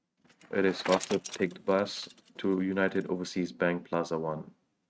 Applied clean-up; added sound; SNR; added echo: neural mask model RNNoise.